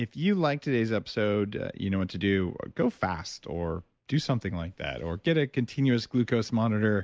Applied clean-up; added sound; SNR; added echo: none; none; none; none.